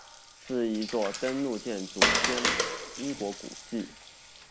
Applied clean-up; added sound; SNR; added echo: none; Water; -1 dB; none.